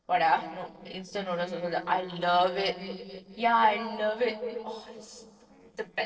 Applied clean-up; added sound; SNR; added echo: neural separator model SepFormer DNS4.